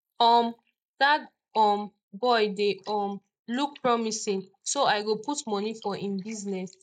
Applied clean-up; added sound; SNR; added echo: neural mask model Resemble Enhance denoiser.